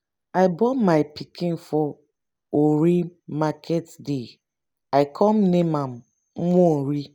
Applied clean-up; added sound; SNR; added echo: none; none; none; none.